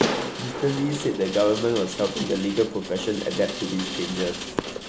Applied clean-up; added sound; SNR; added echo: none; Fireworks + Rain; 5 dB; none.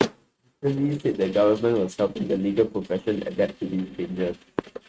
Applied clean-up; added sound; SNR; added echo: neural mask model RNNoise.